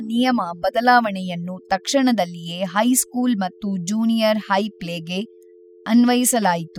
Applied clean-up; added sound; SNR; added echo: classical method spectral subtraction.